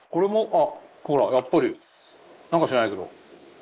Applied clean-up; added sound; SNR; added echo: neural mask model Resemble Enhance denoiser.